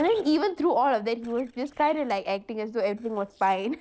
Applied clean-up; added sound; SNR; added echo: neural separator model SepFormer DNS4.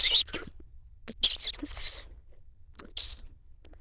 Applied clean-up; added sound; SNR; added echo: neural diffusion model UNIVERSE++.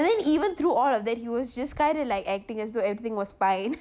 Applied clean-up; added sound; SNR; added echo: none; none; none; none.